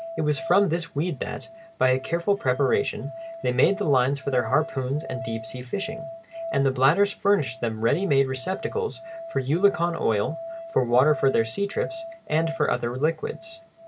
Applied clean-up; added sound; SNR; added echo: none; Musical instrument; 14 dB; none.